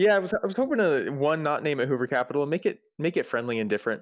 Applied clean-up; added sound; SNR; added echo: none; none; none; none.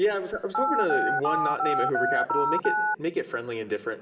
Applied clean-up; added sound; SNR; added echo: none; Telephone; -3 dB; reverberation time 2.2 s.